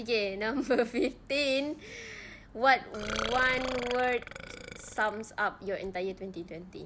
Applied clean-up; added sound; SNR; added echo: none; Burping, eructation; 8 dB; none.